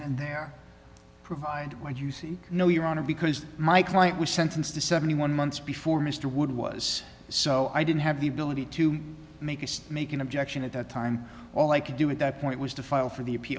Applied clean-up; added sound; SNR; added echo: none; none; none; none.